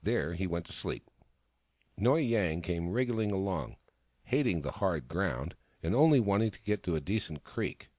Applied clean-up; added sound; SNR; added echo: none; none; none; none.